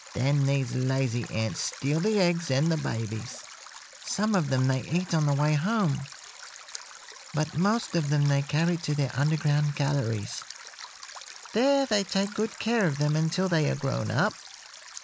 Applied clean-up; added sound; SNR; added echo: none; Stream; 17 dB; none.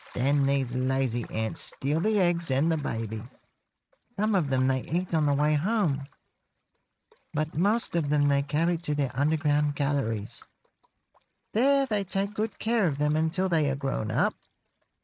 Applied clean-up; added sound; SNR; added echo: neural mask model RNNoise.